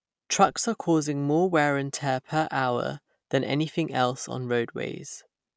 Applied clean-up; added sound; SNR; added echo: none; none; none; none.